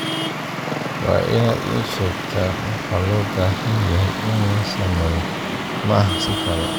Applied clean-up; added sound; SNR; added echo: none; Traffic noise, roadway noise; 3 dB; none.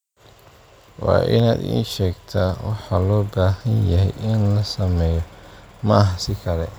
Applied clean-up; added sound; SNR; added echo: none; none; none; none.